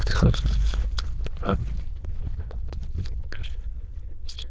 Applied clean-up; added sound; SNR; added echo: neural diffusion model UNIVERSE++.